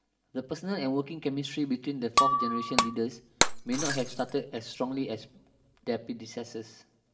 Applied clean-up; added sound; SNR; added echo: none; Shatter; -3 dB; reverberation time 0.7 s.